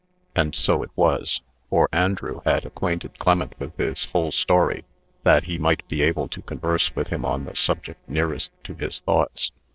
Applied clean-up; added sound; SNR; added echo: neural separator model SepFormer DNS4.